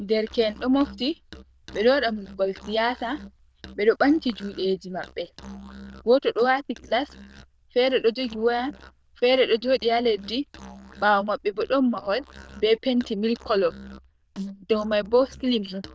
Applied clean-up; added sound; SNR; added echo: neural diffusion model UNIVERSE++.